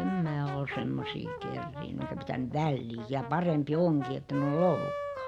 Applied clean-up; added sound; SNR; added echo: none; Brass instrument; 9 dB; none.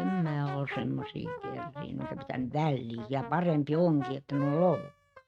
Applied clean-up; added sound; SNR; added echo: neural mask model RNNoise.